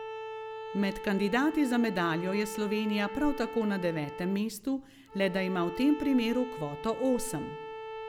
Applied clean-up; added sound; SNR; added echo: none; Bowed string instrument; 10 dB; none.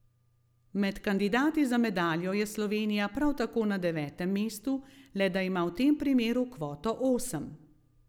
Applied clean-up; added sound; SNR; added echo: none; none; none; none.